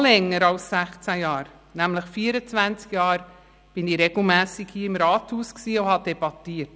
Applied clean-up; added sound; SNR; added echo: none; none; none; none.